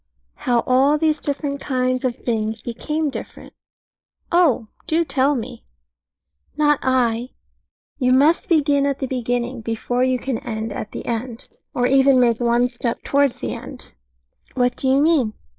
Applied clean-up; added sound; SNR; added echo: neural mask model Resemble Enhance denoiser.